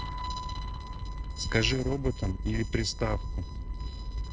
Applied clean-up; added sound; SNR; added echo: neural separator model SepFormer DNS4.